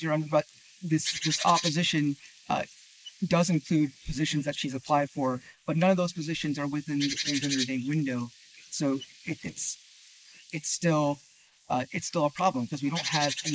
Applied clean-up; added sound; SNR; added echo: neural mask model Resemble Enhance denoiser.